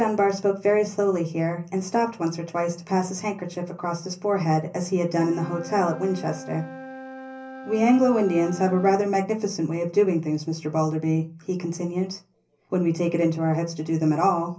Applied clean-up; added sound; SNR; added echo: none; Wind instrument, woodwind instrument; 20 dB; reverberation time 0.5 s.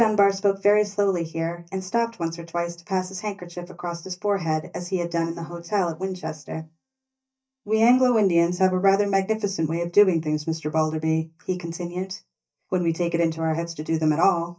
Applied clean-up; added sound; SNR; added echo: neural mask model DeepFilterNet 3.